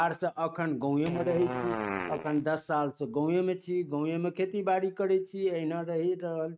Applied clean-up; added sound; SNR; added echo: neural mask model RNNoise.